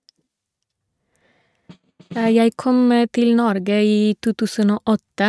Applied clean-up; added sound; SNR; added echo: neural mask model RNNoise.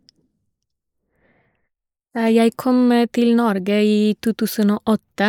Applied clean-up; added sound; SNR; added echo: neural mask model Resemble Enhance denoiser.